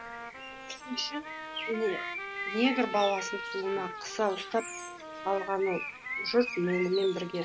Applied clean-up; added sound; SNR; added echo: none; Bird + Trumpet; 7 dB; none.